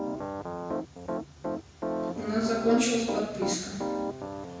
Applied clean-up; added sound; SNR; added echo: none; Piano; 3 dB; reverberation time 1.1 s.